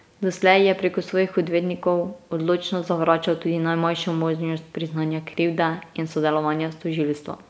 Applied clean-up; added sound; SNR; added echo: none; none; none; none.